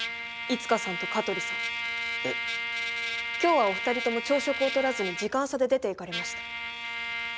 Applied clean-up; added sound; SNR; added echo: none; Trumpet; 3 dB; none.